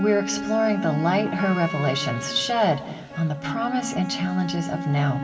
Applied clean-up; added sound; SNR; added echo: none; Wind instrument, woodwind instrument; 9 dB; reverberation time 2.9 s.